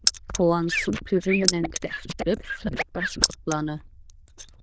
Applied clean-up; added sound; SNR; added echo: neural diffusion model UNIVERSE++.